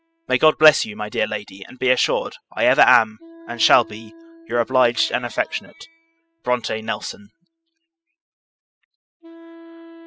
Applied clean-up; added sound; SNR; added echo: classical method spectral subtraction.